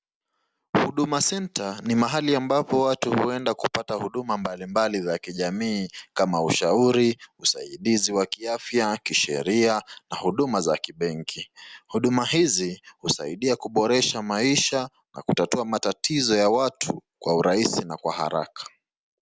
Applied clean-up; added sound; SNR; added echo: none; none; none; none.